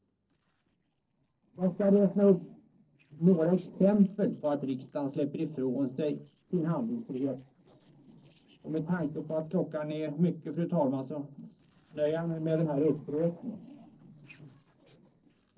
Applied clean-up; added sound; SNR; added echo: neural separator model SepFormer DNS4.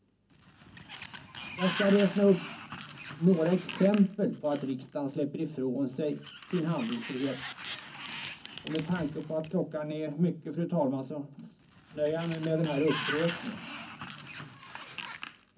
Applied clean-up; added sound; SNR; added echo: none; Sliding door; 12 dB; reverberation time 0.4 s.